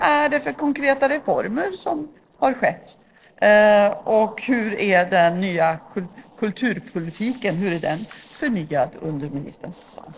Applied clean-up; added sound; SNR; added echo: neural separator model SepFormer DNS4.